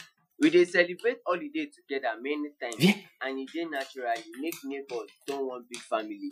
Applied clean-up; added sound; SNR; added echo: classical method Wiener filter.